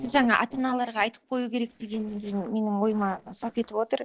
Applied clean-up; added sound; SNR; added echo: neural separator model SepFormer DNS4.